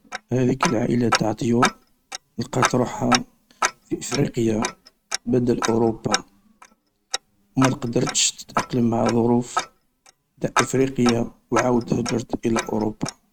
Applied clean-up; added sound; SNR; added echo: neural mask model RNNoise.